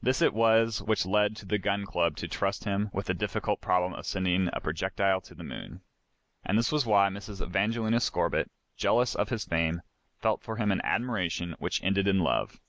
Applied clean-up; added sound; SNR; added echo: none; none; none; none.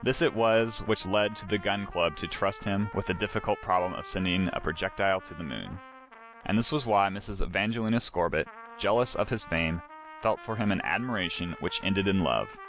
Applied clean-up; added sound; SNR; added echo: none; Trumpet; 18 dB; none.